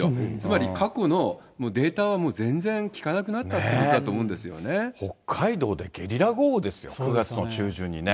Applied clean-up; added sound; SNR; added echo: none; none; none; none.